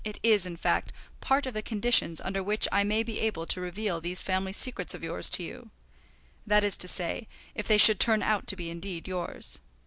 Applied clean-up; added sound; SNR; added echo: none; none; none; none.